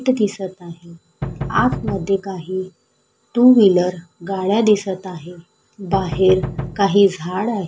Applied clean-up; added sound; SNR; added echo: none; Knock; 8 dB; none.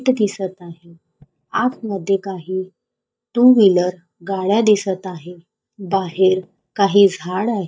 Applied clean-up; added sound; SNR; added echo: neural mask model DeepFilterNet 3.